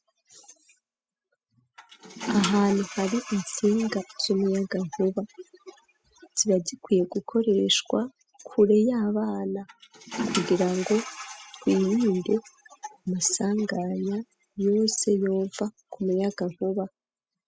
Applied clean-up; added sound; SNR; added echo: classical method spectral subtraction.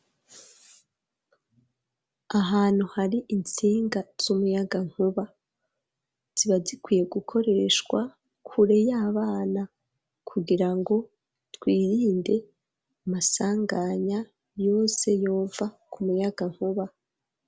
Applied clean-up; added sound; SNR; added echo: none; none; none; none.